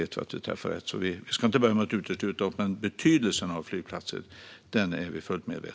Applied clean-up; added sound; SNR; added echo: none; none; none; none.